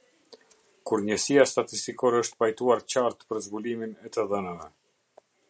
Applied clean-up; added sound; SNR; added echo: none; none; none; none.